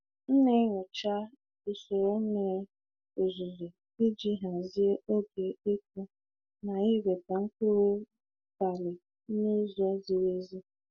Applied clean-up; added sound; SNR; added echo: none; none; none; none.